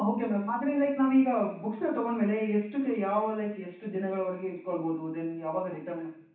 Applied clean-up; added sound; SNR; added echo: none; none; none; reverberation time 0.7 s.